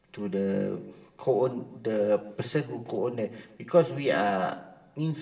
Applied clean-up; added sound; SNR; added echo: none; none; none; reverberation time 0.8 s.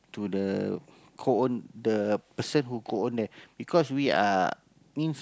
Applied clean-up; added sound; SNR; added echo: none; none; none; none.